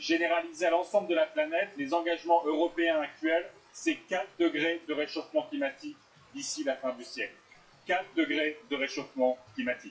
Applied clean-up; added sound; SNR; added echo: classical method WPE with log-MMSE.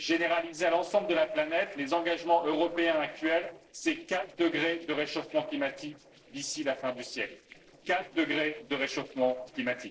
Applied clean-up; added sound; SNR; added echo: neural separator model SepFormer DNS4.